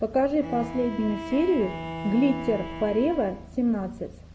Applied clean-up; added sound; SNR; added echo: none; Bowed string instrument; 11 dB; none.